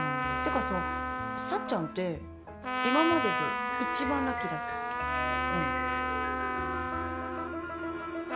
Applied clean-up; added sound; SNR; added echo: none; Trumpet; -1 dB; none.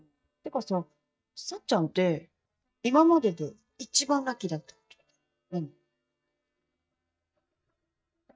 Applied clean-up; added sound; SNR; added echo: neural mask model DeepFilterNet 3.